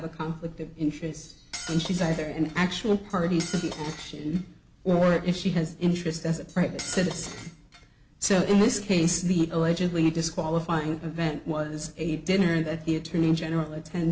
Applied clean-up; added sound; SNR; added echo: none; Cutlery, silverware; 16 dB; none.